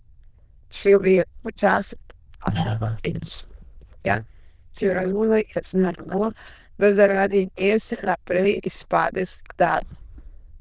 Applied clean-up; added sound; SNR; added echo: neural diffusion model UNIVERSE++.